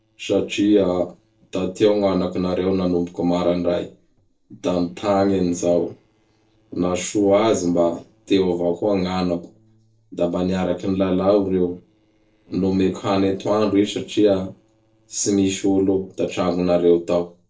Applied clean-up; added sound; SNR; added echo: neural separator model SepFormer DNS4.